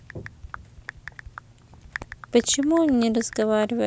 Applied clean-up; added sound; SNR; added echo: none; Typing; 17 dB; none.